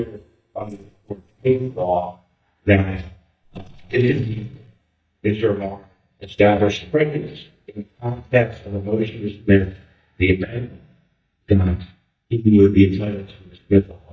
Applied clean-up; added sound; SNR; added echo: neural mask model DeepFilterNet 3.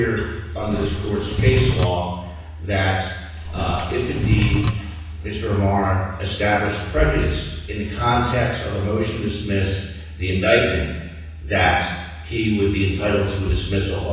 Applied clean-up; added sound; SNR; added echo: none; Wood / Tools; 0 dB; reverberation time 1.1 s.